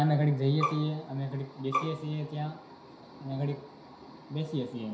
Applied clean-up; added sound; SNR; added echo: none; Bowed string instrument; 4 dB; reverberation time 0.5 s.